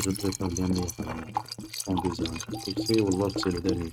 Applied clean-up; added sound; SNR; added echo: neural mask model RNNoise.